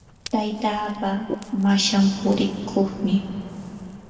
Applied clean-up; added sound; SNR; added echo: none; Ocean; 15 dB; reverberation time 2.2 s.